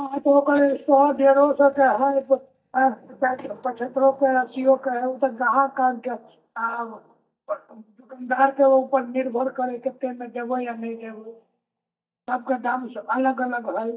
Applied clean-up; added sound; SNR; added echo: neural mask model DeepFilterNet 3.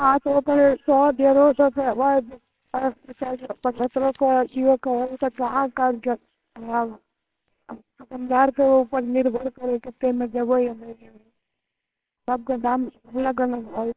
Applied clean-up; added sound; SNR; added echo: neural separator model SepFormer WHAMR!.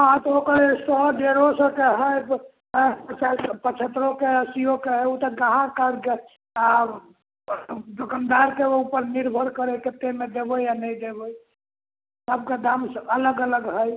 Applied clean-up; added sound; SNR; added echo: none; none; none; none.